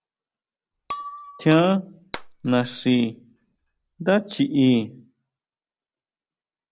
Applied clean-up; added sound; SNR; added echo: none; Shatter; 16 dB; none.